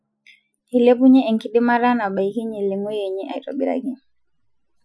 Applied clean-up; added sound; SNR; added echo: classical method Wiener filter.